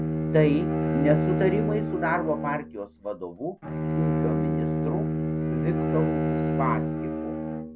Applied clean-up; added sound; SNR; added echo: none; Bowed string instrument; -3 dB; none.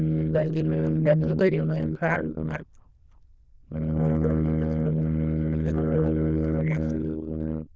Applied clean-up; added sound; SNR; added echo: neural diffusion model UNIVERSE++.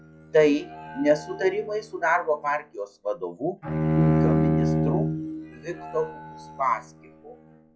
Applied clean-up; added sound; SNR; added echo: classical method log-MMSE.